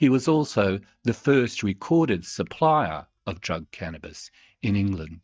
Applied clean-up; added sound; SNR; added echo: neural mask model DeepFilterNet 3.